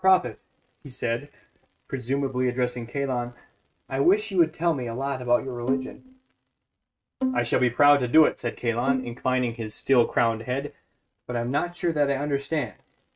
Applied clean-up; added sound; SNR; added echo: neural mask model RNNoise.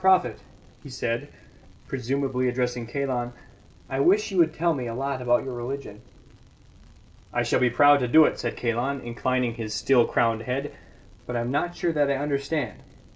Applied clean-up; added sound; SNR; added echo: none; none; none; none.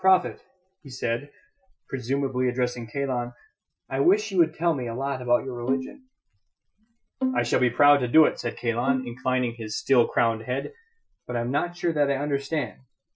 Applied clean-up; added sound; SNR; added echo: classical method Wiener filter.